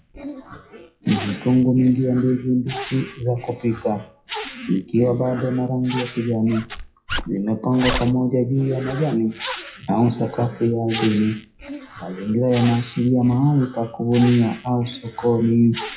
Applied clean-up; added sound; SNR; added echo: classical method WPE with log-MMSE.